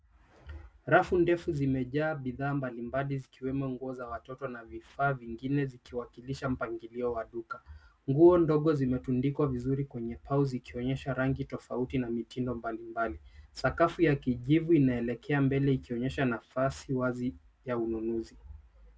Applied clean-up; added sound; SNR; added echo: none; none; none; none.